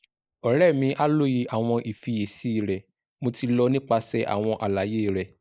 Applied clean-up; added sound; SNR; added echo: neural mask model Resemble Enhance denoiser.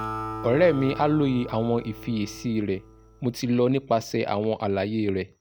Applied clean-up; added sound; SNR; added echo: none; Acoustic guitar; 14 dB; none.